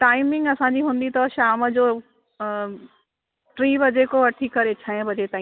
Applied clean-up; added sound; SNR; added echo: none; none; none; none.